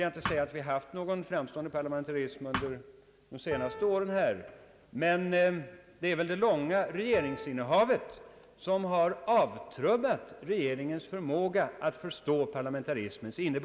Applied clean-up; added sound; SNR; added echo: none; Piano + Thump, thud; 8 dB; none.